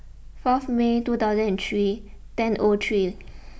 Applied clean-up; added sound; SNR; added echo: none; none; none; none.